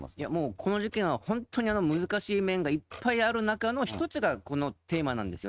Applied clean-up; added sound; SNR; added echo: neural mask model RNNoise.